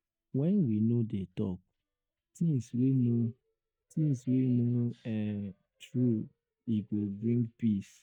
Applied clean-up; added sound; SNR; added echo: neural mask model DeepFilterNet 3.